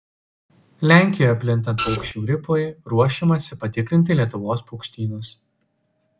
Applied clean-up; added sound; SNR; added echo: none; Printer; 6 dB; none.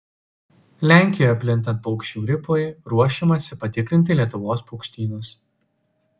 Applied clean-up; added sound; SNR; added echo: none; none; none; none.